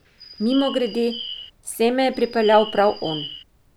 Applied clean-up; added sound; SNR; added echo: none; Bird; 13 dB; none.